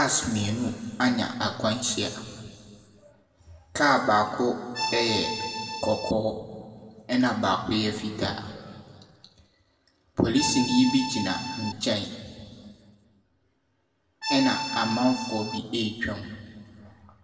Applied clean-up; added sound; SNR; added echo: none; Accordion; 4 dB; reverberation time 1.8 s.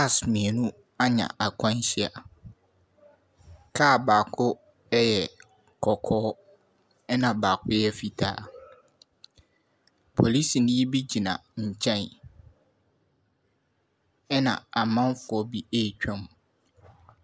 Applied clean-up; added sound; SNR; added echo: none; none; none; none.